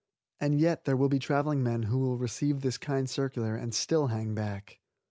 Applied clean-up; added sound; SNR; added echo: none; none; none; none.